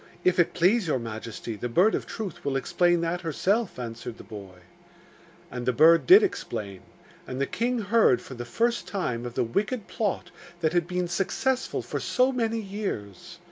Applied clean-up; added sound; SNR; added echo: none; none; none; none.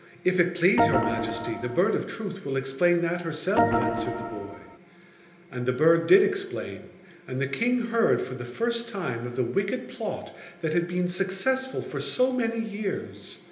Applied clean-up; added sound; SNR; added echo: none; Organ; 0 dB; reverberation time 1.0 s.